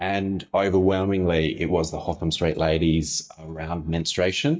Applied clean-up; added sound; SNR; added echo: neural mask model DeepFilterNet 3.